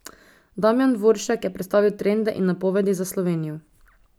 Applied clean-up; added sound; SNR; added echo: none; none; none; none.